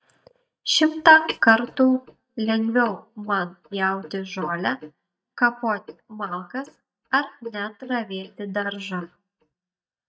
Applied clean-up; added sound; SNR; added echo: neural mask model DeepFilterNet 3.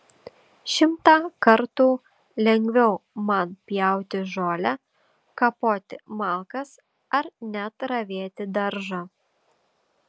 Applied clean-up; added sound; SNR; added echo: none; none; none; none.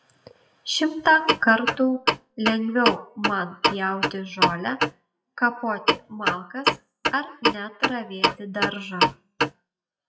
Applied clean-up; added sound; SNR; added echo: classical method WPE with log-MMSE.